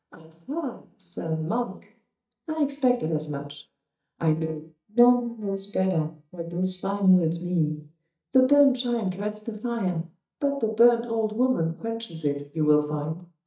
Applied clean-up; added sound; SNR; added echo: neural mask model DeepFilterNet 3.